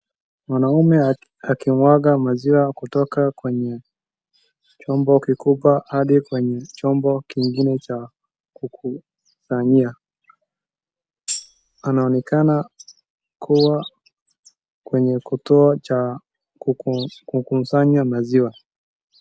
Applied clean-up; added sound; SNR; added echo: none; Tambourine; 12 dB; none.